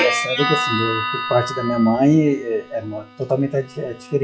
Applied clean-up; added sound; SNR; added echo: classical method log-MMSE.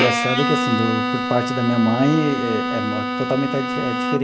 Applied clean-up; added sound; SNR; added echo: none; Bowed string instrument; 1 dB; none.